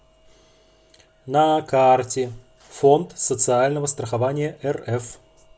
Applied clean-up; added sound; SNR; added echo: none; none; none; none.